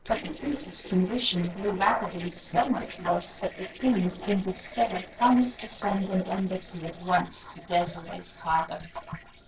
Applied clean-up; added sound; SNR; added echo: neural separator model SepFormer DNS4.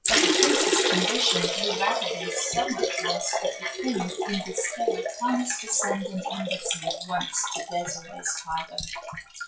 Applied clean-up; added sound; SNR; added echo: classical method WPE with log-MMSE.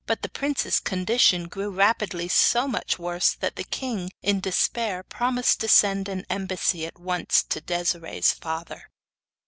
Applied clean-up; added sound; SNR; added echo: none; none; none; none.